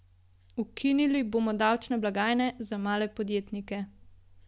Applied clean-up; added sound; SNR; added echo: none; none; none; none.